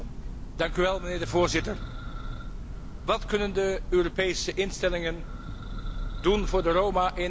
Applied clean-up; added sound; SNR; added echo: none; Church bell; 6 dB; none.